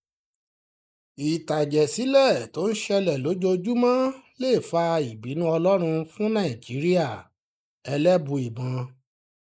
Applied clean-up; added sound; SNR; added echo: neural mask model Resemble Enhance denoiser.